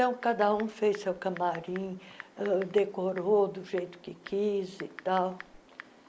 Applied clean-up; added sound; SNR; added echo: none; Typing; 20 dB; none.